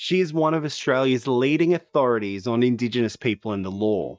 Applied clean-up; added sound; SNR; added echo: neural mask model DeepFilterNet 3.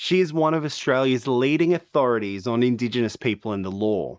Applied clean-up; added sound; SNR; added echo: neural mask model Resemble Enhance denoiser.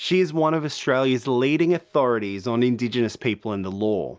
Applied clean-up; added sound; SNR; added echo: none; none; none; none.